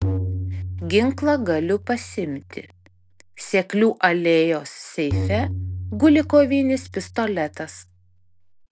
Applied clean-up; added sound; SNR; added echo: none; Tabla; 8 dB; none.